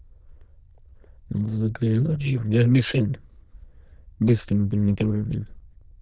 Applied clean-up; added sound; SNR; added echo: neural diffusion model UNIVERSE++.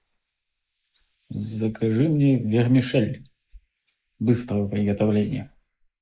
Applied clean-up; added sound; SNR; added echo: neural mask model Resemble Enhance denoiser.